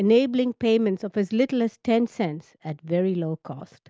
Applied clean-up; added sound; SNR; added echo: none; none; none; none.